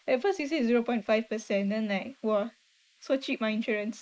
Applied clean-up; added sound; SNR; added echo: neural mask model Resemble Enhance denoiser.